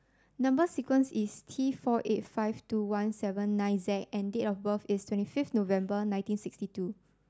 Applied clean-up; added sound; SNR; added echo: none; none; none; none.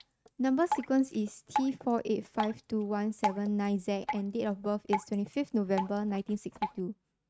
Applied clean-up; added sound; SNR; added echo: neural mask model RNNoise.